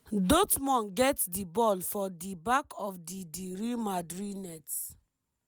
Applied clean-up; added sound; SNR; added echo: none; none; none; none.